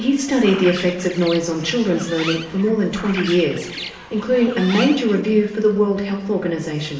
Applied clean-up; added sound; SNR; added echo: none; Bird; 13 dB; reverberation time 0.9 s.